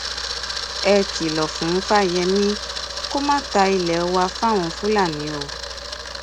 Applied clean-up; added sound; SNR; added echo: none; Camera; 7 dB; none.